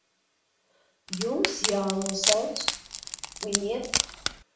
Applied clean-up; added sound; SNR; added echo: none; Wood; -1 dB; reverberation time 0.5 s.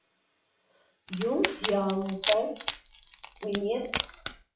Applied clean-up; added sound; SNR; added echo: classical method WPE with log-MMSE.